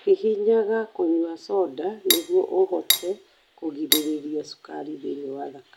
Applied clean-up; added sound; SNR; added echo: none; Cutlery, silverware; 2 dB; none.